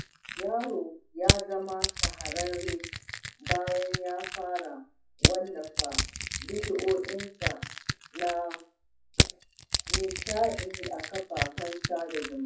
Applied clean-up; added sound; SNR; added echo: classical method WPE with log-MMSE.